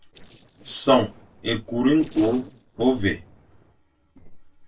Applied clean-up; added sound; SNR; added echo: neural separator model SepFormer DNS4.